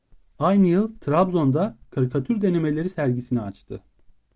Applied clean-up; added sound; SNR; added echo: none; none; none; none.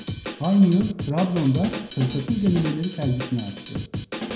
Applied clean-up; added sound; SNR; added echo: none; Drum kit; 9 dB; reverberation time 0.7 s.